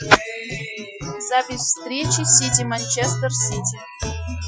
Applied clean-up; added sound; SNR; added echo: classical method Wiener filter.